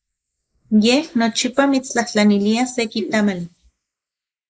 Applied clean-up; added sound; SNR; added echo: neural mask model Resemble Enhance denoiser.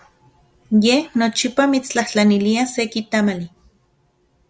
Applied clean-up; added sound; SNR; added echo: none; none; none; none.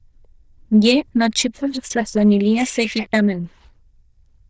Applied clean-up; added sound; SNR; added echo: neural diffusion model UNIVERSE++.